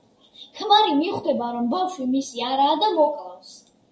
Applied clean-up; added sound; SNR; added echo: none; none; none; none.